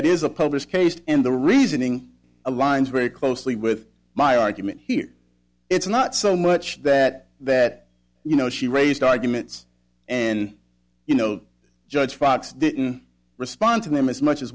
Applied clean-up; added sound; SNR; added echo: none; none; none; none.